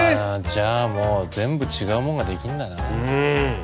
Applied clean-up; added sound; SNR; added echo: none; none; none; none.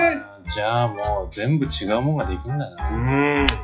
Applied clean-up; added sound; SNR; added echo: classical method WPE with log-MMSE.